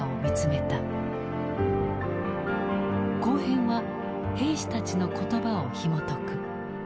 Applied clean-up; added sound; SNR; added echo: none; none; none; none.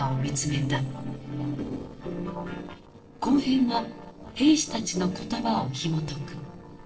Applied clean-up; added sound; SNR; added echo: neural separator model SepFormer DNS4.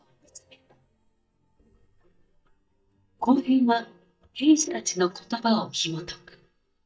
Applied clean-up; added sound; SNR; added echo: neural mask model DeepFilterNet 3.